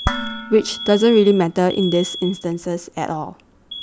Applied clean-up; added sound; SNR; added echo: none; Alarm + Dishes, pots, and pans; 11 dB; none.